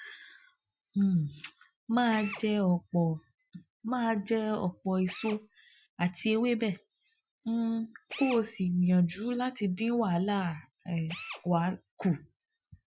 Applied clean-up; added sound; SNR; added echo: classical method Wiener filter.